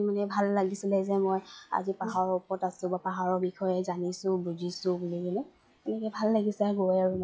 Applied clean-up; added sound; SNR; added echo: classical method log-MMSE.